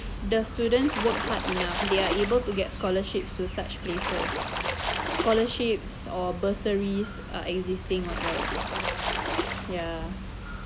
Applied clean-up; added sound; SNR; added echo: none; Splash, splatter; 4 dB; none.